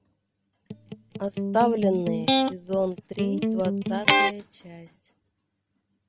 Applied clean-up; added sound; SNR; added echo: none; Electric guitar; -4 dB; none.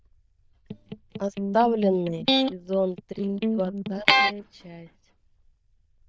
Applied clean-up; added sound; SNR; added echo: neural diffusion model UNIVERSE++.